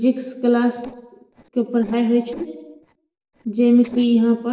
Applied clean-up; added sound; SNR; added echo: neural separator model SepFormer DNS4.